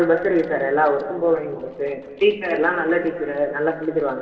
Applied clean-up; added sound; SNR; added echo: neural separator model SepFormer DNS4.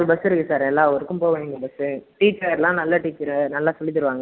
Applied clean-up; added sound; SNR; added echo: none; none; none; none.